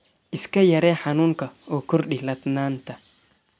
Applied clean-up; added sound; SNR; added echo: none; none; none; none.